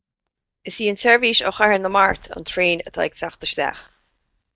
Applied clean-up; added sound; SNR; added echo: neural mask model DeepFilterNet 3.